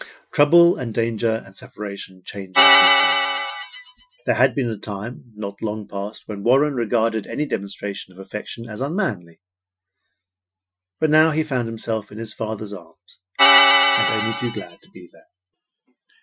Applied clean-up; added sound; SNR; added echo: classical method Wiener filter.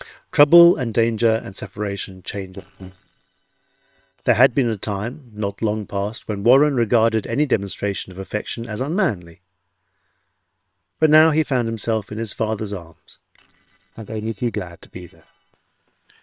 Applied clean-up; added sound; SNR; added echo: neural separator model SepFormer WHAM!.